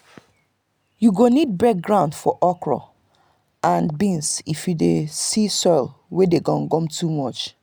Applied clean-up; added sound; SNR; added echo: none; none; none; none.